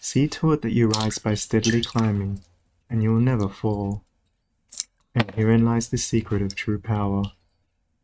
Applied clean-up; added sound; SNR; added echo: neural mask model RNNoise.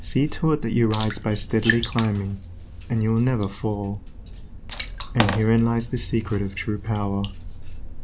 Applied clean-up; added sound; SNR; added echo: none; Water / Splash, splatter; 7 dB; none.